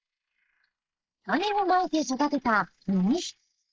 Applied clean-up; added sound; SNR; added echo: neural mask model Resemble Enhance denoiser.